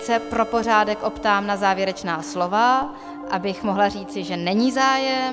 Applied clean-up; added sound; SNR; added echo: none; Piano; 14 dB; none.